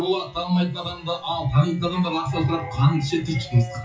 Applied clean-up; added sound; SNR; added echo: classical method WPE with log-MMSE.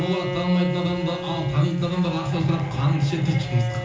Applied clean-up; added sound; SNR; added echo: none; Bowed string instrument; 9 dB; reverberation time 0.7 s.